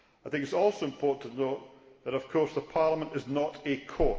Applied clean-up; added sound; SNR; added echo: none; none; none; reverberation time 1.5 s.